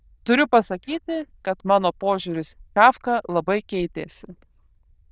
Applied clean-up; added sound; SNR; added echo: neural diffusion model UNIVERSE++.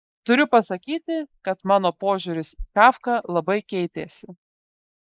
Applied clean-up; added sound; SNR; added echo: neural mask model Resemble Enhance denoiser.